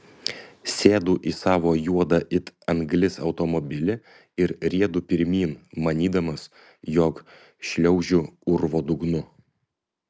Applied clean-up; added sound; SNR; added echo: none; none; none; none.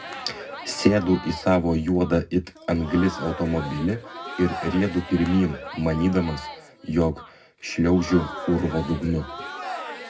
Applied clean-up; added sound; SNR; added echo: none; Crowd; 12 dB; reverberation time 0.4 s.